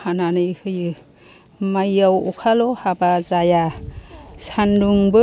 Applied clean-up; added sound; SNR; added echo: none; none; none; none.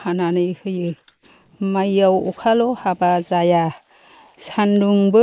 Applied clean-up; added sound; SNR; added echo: neural mask model Resemble Enhance denoiser.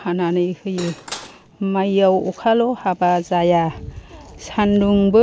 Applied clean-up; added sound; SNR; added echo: none; Cutlery, silverware / Dishes, pots, and pans; 15 dB; none.